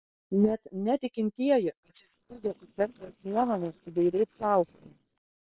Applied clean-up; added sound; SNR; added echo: neural separator model SepFormer WHAM!.